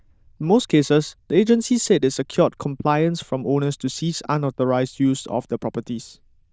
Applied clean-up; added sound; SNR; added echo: neural diffusion model UNIVERSE++.